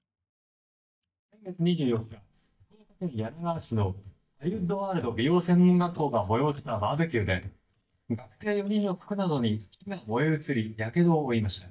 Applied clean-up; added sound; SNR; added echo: neural mask model DeepFilterNet 3.